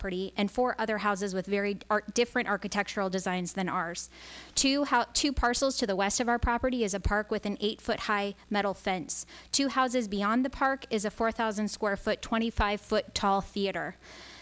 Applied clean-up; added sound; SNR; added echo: none; none; none; none.